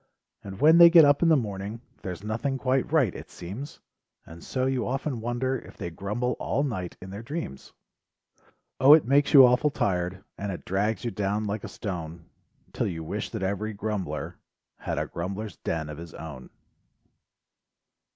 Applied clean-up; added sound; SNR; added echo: none; none; none; none.